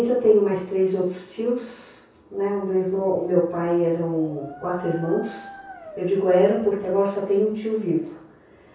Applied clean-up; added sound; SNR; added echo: none; Dog; 18 dB; reverberation time 0.6 s.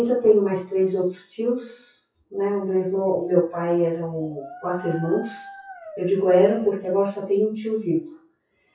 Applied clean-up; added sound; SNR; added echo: classical method WPE with log-MMSE.